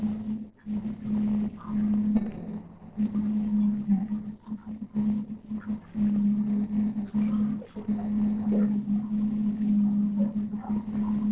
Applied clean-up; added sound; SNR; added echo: neural separator model SepFormer DNS4.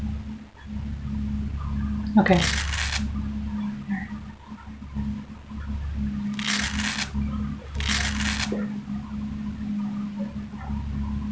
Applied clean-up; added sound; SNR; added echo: none; Domestic sounds, home sounds; 3 dB; none.